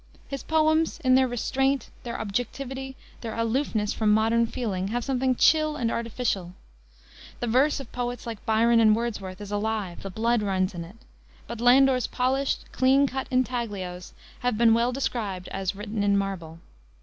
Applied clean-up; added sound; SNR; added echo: none; none; none; none.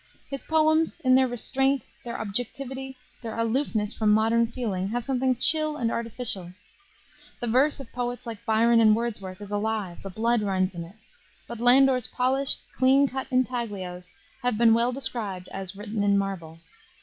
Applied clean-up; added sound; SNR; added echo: classical method log-MMSE.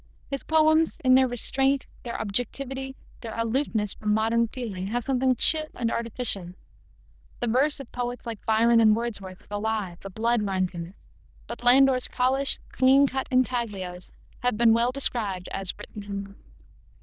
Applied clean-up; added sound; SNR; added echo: neural diffusion model UNIVERSE++.